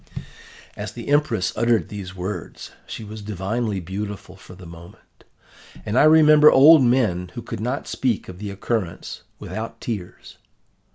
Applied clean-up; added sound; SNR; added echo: none; none; none; none.